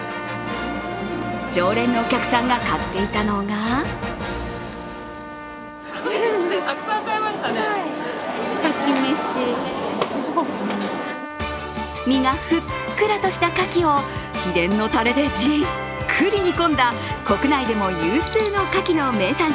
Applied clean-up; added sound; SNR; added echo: none; Trumpet; 13 dB; none.